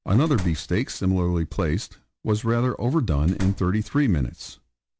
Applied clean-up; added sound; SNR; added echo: none; Slam; 13 dB; none.